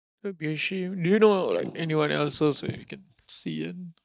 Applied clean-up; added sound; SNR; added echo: neural mask model DeepFilterNet 3.